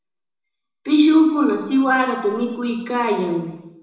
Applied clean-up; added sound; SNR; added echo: none; none; none; reverberation time 0.9 s.